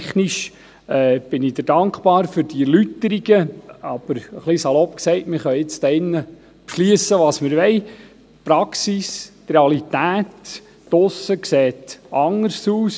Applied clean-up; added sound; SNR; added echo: none; none; none; none.